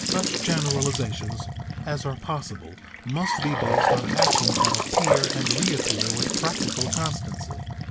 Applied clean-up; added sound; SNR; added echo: none; Trickle, dribble / Bathtub (filling or washing) / Sink (filling or washing) / Gurgling; -4 dB; none.